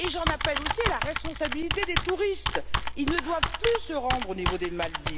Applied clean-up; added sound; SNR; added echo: none; Computer keyboard; 0 dB; none.